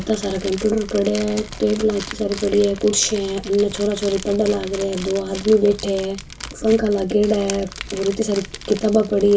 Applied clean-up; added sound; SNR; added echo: none; Crumpling, crinkling; 14 dB; reverberation time 0.2 s.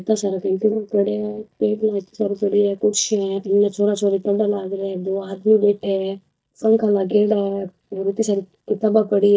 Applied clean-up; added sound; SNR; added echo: neural mask model DeepFilterNet 3.